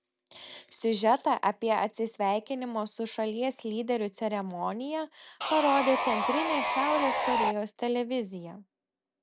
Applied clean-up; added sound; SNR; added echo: none; Sawing; -1 dB; none.